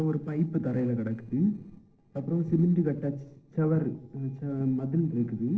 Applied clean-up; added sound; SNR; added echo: neural separator model SepFormer DNS4.